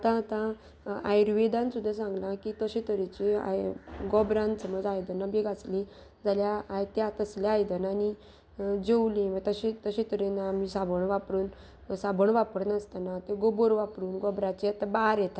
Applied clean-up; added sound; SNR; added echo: none; none; none; none.